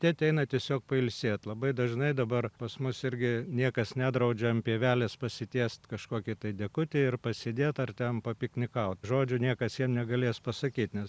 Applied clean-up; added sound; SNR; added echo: none; none; none; none.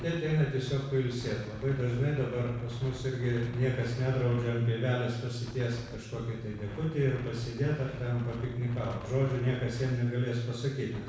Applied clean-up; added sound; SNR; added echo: none; Wind; 16 dB; reverberation time 1.0 s.